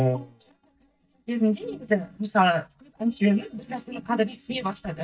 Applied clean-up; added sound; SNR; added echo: neural mask model DeepFilterNet 3.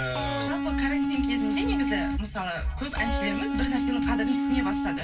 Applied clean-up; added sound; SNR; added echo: none; Electric guitar; -3 dB; reverberation time 0.2 s.